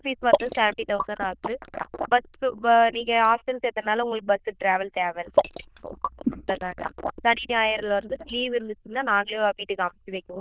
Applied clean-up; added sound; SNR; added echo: neural diffusion model UNIVERSE++.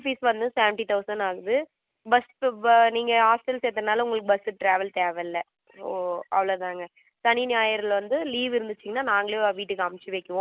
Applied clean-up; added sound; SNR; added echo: none; none; none; none.